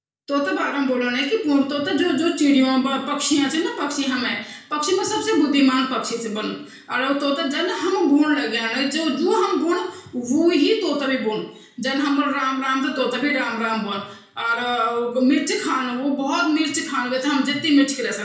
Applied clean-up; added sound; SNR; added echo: none; none; none; reverberation time 0.5 s.